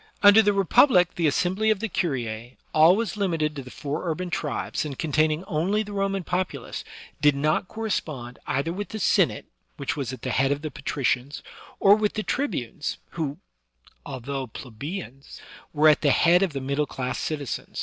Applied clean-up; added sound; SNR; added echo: none; none; none; none.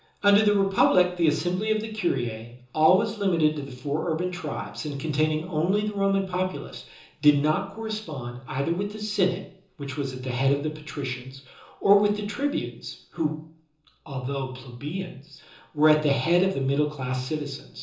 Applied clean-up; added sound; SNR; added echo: none; none; none; reverberation time 0.6 s.